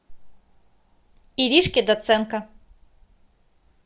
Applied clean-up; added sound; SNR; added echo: none; none; none; none.